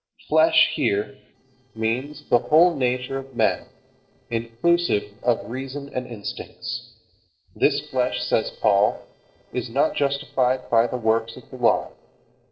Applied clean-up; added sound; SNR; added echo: neural separator model SepFormer DNS4.